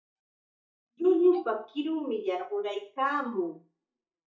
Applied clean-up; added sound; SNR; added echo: neural mask model DeepFilterNet 3.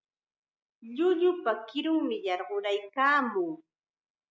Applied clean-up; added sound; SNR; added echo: none; none; none; none.